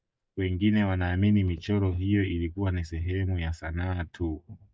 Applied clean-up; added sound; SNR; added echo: neural mask model DeepFilterNet 3.